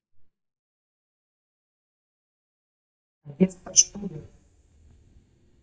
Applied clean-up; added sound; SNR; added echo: neural mask model DeepFilterNet 3.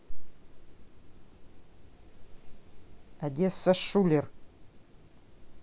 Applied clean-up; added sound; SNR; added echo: none; none; none; none.